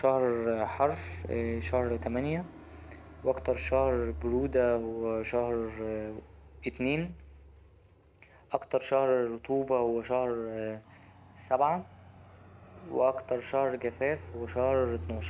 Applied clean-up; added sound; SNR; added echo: none; Fixed-wing aircraft, airplane; 13 dB; none.